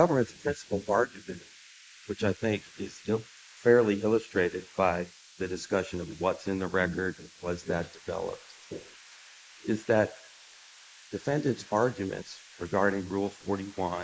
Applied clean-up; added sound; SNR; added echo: neural mask model Resemble Enhance denoiser.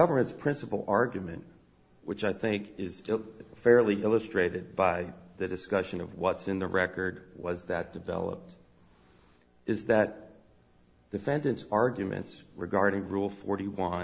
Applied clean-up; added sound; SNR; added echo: none; none; none; none.